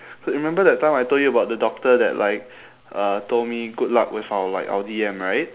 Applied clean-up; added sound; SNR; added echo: none; none; none; none.